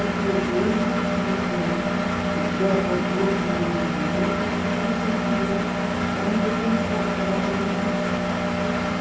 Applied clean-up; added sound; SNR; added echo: none; Engine; -5 dB; reverberation time 0.9 s.